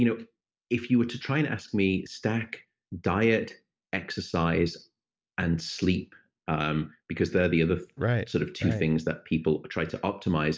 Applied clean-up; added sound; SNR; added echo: none; none; none; none.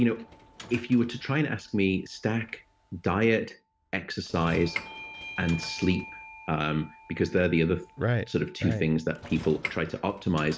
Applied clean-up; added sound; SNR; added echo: none; Sliding door / Train + Bell / Doorbell; 16 dB; none.